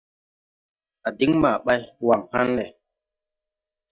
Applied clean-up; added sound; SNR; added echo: neural mask model DeepFilterNet 3.